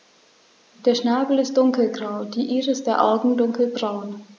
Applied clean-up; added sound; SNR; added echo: none; none; none; none.